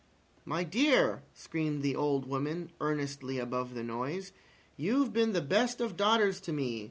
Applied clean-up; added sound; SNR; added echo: none; none; none; none.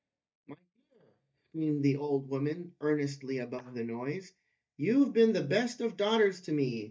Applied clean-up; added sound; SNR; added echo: neural mask model DeepFilterNet 3.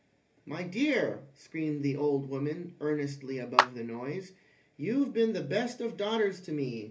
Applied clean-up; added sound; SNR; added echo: none; Clapping; 0 dB; reverberation time 0.3 s.